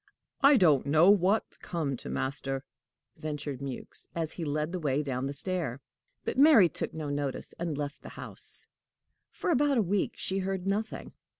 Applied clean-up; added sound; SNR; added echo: none; none; none; none.